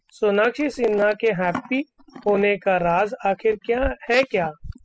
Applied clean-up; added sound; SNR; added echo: classical method spectral subtraction.